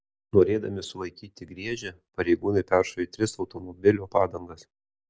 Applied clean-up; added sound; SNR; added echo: none; none; none; none.